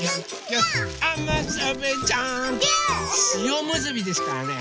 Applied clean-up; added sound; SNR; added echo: none; Explosion; 12 dB; none.